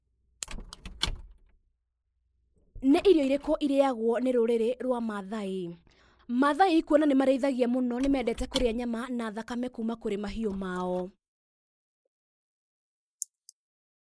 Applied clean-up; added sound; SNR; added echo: neural mask model Resemble Enhance denoiser.